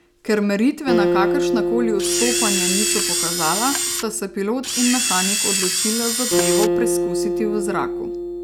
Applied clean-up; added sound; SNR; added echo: none; Acoustic guitar + Camera; -2 dB; none.